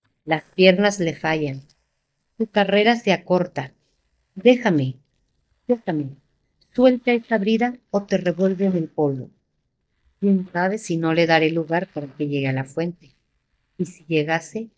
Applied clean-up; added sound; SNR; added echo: neural mask model DeepFilterNet 3.